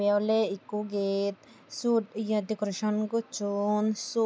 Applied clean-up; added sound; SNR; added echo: none; none; none; none.